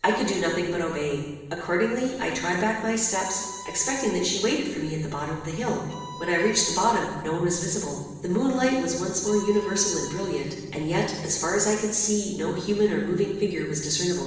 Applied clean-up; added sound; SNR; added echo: none; Bowed string instrument; 15 dB; reverberation time 1.0 s.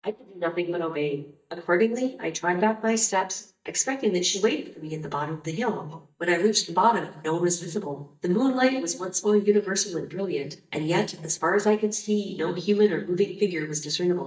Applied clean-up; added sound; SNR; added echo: neural mask model DeepFilterNet 3.